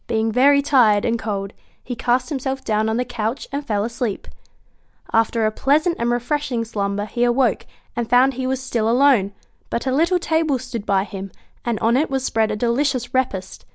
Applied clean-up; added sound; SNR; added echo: none; none; none; none.